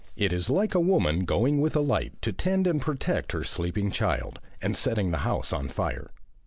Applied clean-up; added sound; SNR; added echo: none; none; none; none.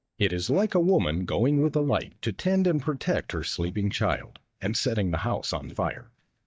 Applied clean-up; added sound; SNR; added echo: neural mask model DeepFilterNet 3.